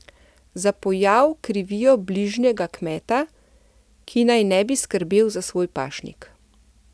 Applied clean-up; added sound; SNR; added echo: none; none; none; none.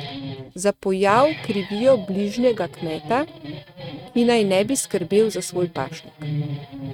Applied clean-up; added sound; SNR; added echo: neural mask model RNNoise.